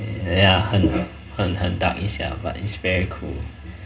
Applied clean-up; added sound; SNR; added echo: none; none; none; reverberation time 0.2 s.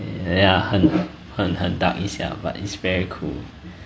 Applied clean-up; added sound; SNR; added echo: none; none; none; none.